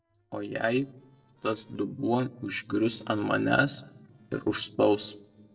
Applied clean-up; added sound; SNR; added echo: neural separator model SepFormer DNS4.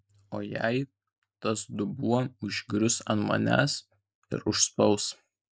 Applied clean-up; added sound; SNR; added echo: none; none; none; none.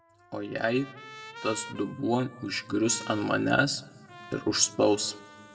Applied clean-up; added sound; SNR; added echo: none; Trumpet; 18 dB; reverberation time 0.7 s.